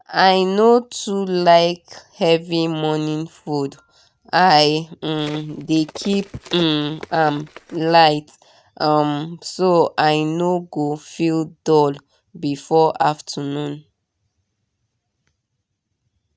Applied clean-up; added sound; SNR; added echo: neural mask model RNNoise.